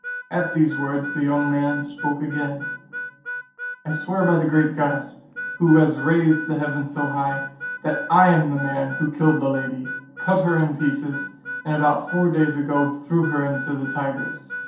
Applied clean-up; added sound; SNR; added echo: none; Harmonica; 11 dB; reverberation time 0.6 s.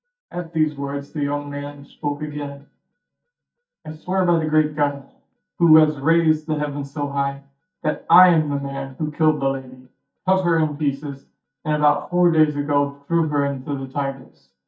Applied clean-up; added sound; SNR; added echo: neural mask model DeepFilterNet 3.